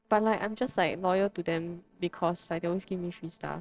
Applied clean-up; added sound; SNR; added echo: neural separator model SepFormer DNS4.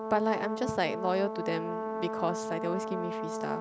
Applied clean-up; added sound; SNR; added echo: none; Brass instrument; 3 dB; none.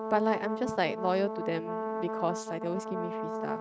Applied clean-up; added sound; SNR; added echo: neural mask model RNNoise.